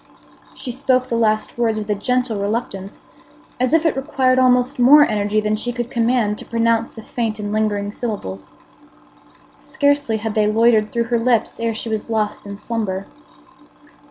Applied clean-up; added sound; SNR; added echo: none; none; none; none.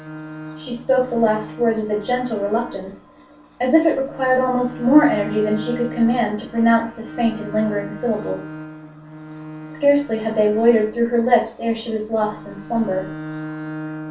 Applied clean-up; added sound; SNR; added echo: none; Bowed string instrument; 14 dB; reverberation time 0.3 s.